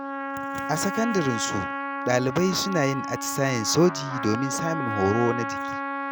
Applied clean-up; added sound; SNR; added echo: none; Trumpet; 4 dB; none.